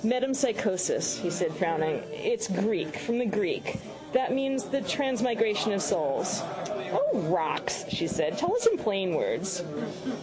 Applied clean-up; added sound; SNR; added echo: none; none; none; none.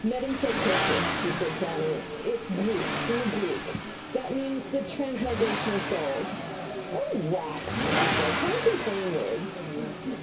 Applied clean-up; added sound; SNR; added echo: none; Accelerating, revving, vroom; 2 dB; reverberation time 0.2 s.